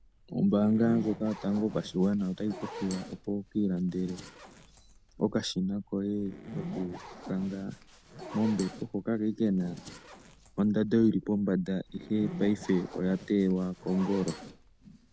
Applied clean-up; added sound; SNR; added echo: none; Zipper (clothing); 15 dB; none.